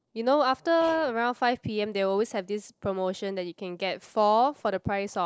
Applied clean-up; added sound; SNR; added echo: neural separator model SepFormer DNS4.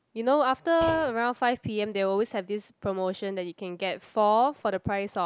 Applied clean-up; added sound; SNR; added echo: none; Thump, thud; 17 dB; none.